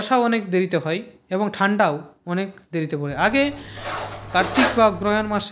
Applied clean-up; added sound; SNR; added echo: none; Cutlery, silverware; 6 dB; none.